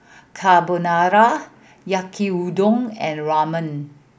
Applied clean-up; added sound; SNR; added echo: none; none; none; none.